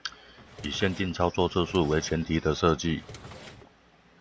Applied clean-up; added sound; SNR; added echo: none; Drawer open or close; 18 dB; none.